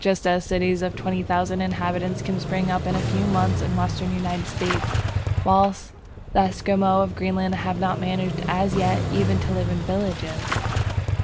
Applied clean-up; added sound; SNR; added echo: none; Engine starting / Motorcycle; 3 dB; none.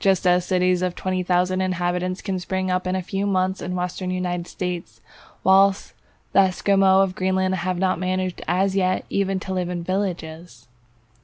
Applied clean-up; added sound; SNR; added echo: none; none; none; none.